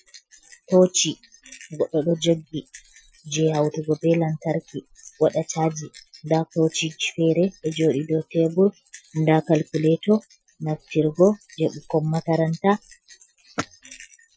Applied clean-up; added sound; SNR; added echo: classical method Wiener filter.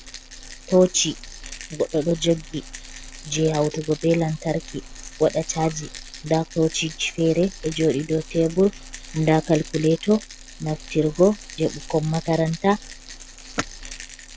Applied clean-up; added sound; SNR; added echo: none; Rattle; 16 dB; none.